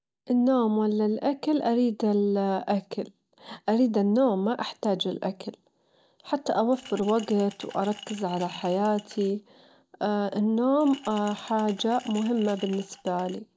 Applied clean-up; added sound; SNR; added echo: none; Glass; 20 dB; none.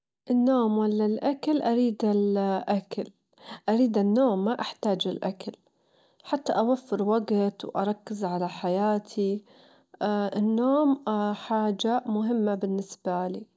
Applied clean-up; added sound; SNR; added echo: none; none; none; none.